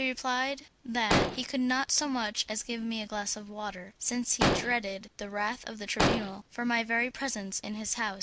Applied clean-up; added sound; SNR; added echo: none; Explosion; -1 dB; none.